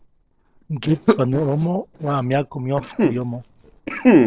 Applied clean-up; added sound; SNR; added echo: neural separator model SepFormer DNS4.